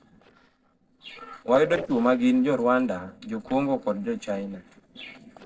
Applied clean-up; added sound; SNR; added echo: neural separator model SepFormer DNS4.